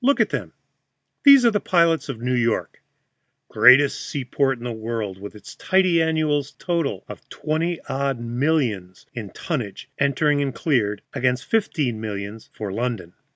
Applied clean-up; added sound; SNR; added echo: none; none; none; none.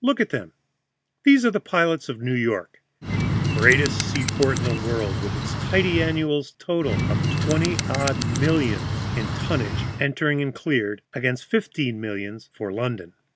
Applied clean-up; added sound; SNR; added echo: none; Bird; 0 dB; none.